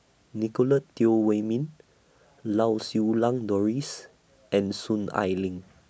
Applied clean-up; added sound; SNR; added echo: none; none; none; none.